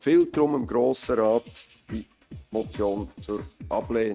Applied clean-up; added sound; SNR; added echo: neural mask model RNNoise.